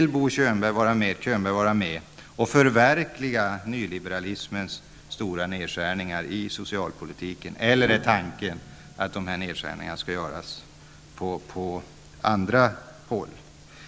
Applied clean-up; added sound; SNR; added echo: none; Piano; 14 dB; none.